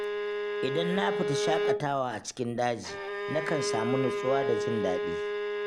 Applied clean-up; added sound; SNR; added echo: none; Bowed string instrument; 0 dB; none.